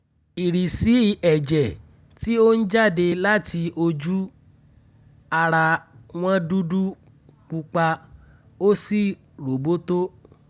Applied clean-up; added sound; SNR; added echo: none; none; none; none.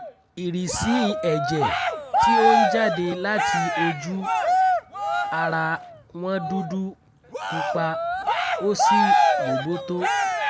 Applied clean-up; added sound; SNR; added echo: none; Cheering; -4 dB; none.